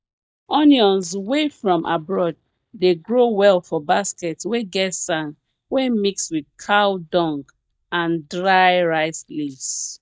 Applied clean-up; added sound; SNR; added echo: neural mask model DeepFilterNet 3.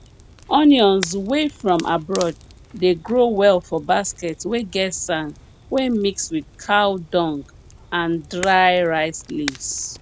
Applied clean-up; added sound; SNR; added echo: none; Crackle; 19 dB; none.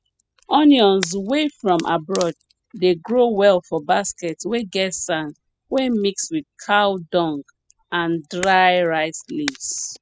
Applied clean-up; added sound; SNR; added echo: classical method spectral subtraction.